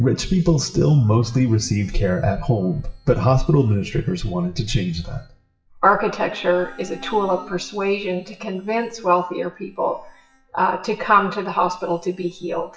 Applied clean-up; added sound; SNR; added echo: classical method WPE with log-MMSE.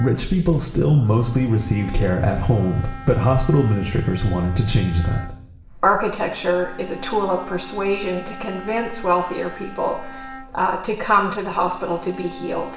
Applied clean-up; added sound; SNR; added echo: none; Bowed string instrument; 18 dB; reverberation time 0.8 s.